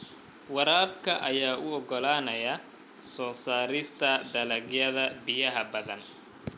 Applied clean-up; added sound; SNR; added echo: none; none; none; none.